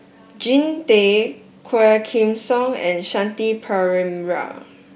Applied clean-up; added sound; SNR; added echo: none; none; none; none.